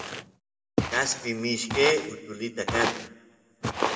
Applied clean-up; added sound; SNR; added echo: none; Walk, footsteps; 2 dB; reverberation time 1.1 s.